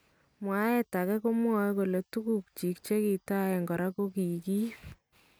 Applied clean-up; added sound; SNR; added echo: none; none; none; none.